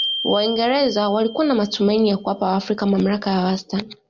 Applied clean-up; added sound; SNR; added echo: none; Glockenspiel; 13 dB; none.